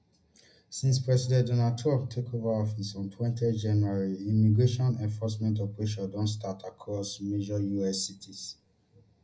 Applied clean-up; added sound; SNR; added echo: none; none; none; reverberation time 0.4 s.